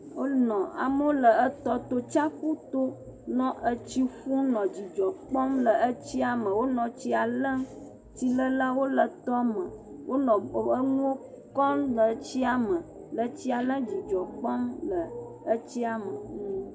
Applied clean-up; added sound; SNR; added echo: none; none; none; none.